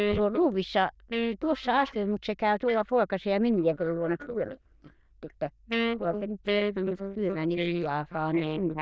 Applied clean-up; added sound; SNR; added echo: neural diffusion model UNIVERSE++.